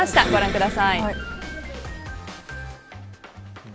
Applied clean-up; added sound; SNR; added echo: none; Explosion; 7 dB; none.